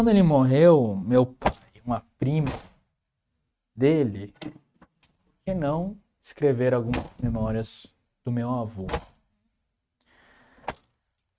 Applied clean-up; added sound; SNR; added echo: neural mask model RNNoise.